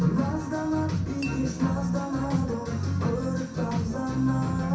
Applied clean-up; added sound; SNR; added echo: none; Tap / Glass; 20 dB; reverberation time 0.6 s.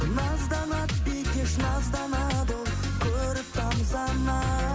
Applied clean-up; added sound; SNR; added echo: none; none; none; none.